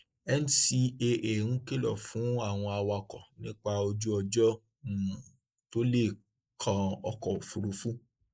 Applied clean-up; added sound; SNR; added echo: neural mask model Resemble Enhance denoiser.